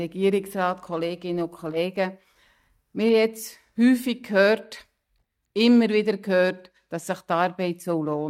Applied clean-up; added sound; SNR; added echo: neural mask model DeepFilterNet 3.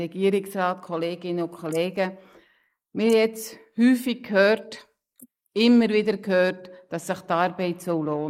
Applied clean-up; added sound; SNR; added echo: neural mask model Resemble Enhance denoiser.